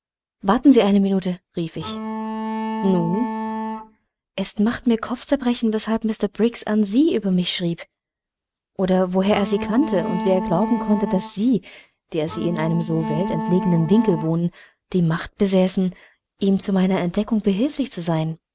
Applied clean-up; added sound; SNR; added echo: neural mask model RNNoise.